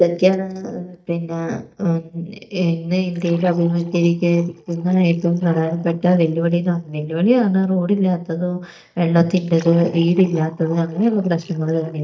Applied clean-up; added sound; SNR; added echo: neural mask model DeepFilterNet 3.